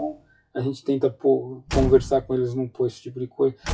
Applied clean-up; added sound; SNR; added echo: classical method WPE with log-MMSE.